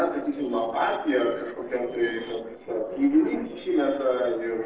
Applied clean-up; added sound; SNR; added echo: neural separator model SepFormer DNS4.